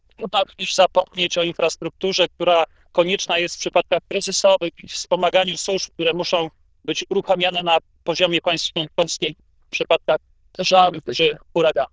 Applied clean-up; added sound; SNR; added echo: neural diffusion model UNIVERSE++.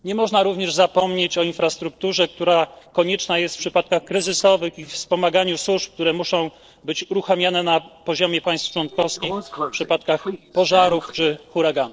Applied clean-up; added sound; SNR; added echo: neural separator model SepFormer DNS4.